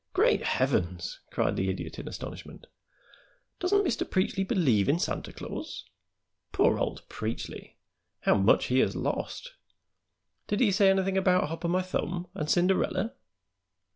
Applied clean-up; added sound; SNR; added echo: none; none; none; none.